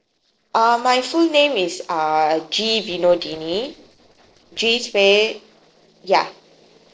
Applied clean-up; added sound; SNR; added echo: neural separator model SepFormer DNS4.